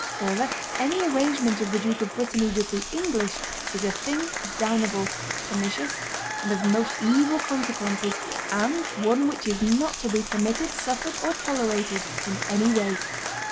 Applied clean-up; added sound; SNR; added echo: none; Applause / Crowd; 5 dB; none.